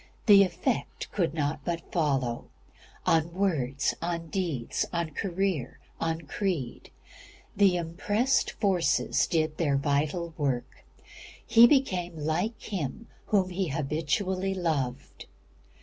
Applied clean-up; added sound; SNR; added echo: none; none; none; none.